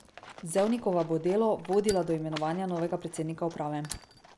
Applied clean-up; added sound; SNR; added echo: none; Fire + Livestock, farm animals, working animals; 16 dB; none.